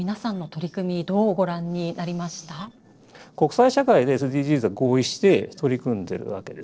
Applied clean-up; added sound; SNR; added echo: neural separator model SepFormer DNS4.